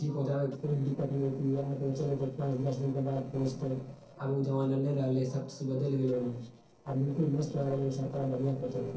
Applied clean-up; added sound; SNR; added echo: neural separator model SepFormer DNS4.